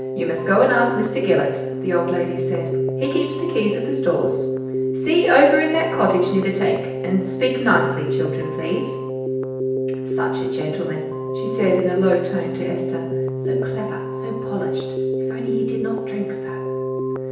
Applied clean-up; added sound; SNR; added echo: none; Keyboard (musical); 2 dB; reverberation time 0.9 s.